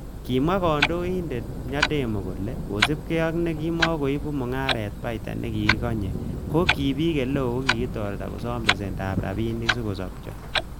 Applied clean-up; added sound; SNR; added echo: none; Clock + Thunder; 2 dB; none.